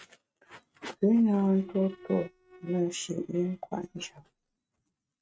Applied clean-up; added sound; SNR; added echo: neural mask model RNNoise.